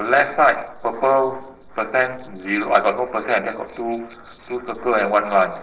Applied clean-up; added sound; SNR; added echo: neural separator model SepFormer DNS4.